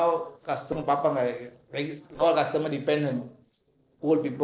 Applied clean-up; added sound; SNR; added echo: neural separator model SepFormer DNS4.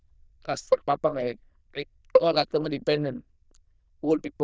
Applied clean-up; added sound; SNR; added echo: neural diffusion model UNIVERSE++.